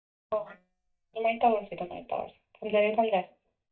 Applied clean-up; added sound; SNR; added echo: neural mask model DeepFilterNet 3.